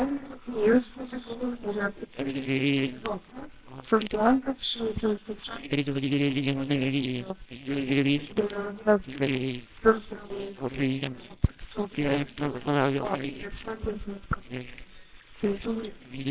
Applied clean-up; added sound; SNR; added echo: neural separator model SepFormer WHAMR!.